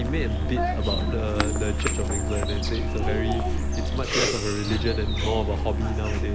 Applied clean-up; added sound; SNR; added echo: none; Musical instrument + Bird vocalization, bird call, bird song; -4 dB; none.